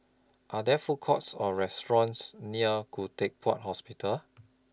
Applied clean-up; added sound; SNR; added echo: none; none; none; none.